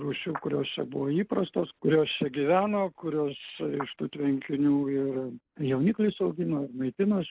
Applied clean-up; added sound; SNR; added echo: neural mask model Resemble Enhance denoiser.